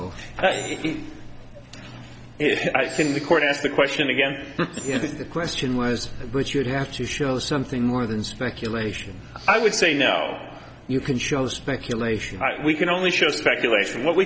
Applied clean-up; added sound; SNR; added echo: none; Animal + Respiratory sounds; 20 dB; none.